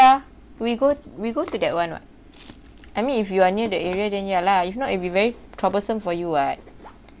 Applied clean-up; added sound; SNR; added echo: none; none; none; none.